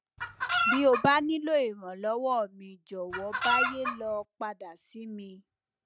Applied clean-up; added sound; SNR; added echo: none; Chicken, rooster; 0 dB; none.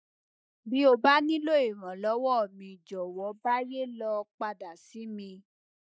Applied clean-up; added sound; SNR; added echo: neural mask model Resemble Enhance denoiser.